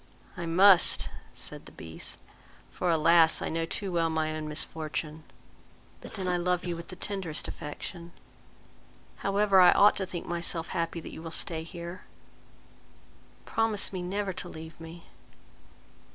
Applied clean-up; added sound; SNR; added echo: none; Cough; 13 dB; none.